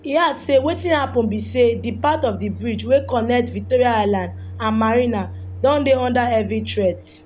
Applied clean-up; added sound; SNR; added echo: none; Microwave oven; 13 dB; none.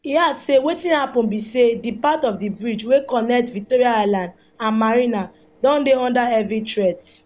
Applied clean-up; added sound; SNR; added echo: neural separator model SepFormer DNS4.